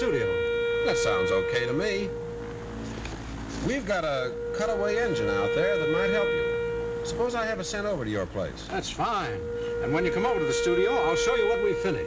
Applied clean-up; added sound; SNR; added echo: none; Wind instrument, woodwind instrument; -1 dB; none.